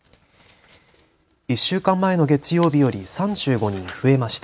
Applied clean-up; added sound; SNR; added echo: none; none; none; none.